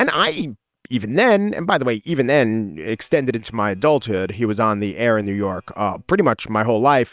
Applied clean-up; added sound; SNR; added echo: neural separator model SepFormer WHAM!.